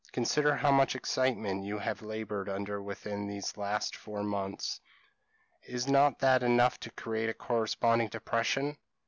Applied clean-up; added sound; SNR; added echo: none; none; none; none.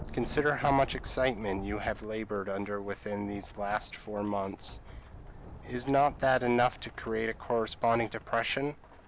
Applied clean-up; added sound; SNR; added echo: none; Rain / Thunderstorm; 14 dB; none.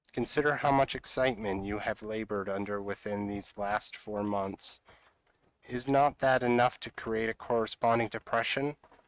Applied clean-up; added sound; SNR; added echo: neural mask model RNNoise.